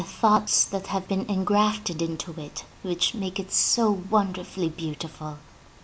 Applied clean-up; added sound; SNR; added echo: none; none; none; none.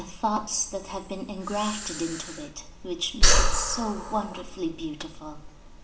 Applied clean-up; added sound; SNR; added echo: none; Breathing; -5 dB; reverberation time 1.1 s.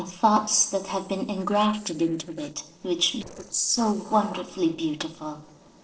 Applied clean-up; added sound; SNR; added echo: neural separator model SepFormer DNS4.